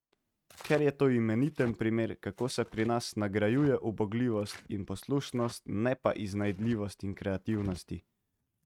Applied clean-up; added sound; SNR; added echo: neural mask model RNNoise.